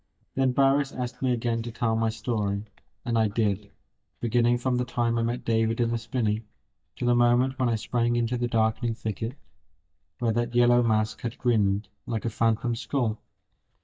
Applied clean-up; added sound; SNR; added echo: neural mask model DeepFilterNet 3.